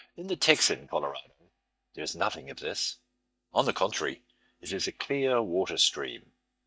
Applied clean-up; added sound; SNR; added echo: neural mask model DeepFilterNet 3.